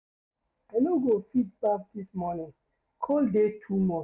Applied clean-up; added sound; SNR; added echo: none; none; none; none.